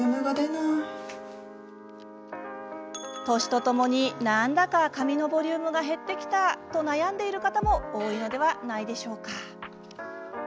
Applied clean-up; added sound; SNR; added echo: none; none; none; none.